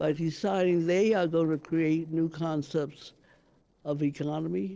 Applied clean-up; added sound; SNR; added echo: neural separator model SepFormer DNS4.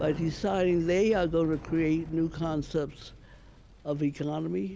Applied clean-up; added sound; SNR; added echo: none; Bicycle; 15 dB; none.